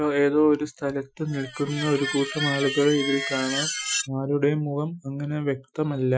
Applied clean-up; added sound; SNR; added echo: classical method Wiener filter.